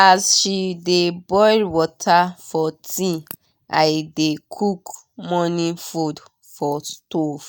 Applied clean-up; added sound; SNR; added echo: neural mask model DeepFilterNet 3.